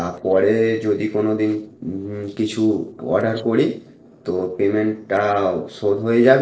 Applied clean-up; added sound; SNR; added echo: neural separator model SepFormer DNS4.